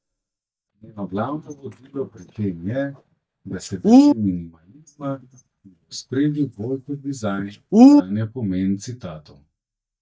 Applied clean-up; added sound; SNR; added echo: neural mask model DeepFilterNet 3.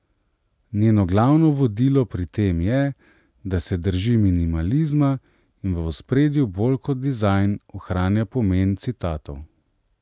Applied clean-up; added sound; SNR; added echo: none; none; none; none.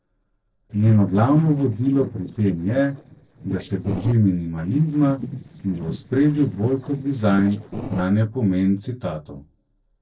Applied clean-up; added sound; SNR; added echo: neural separator model SepFormer DNS4.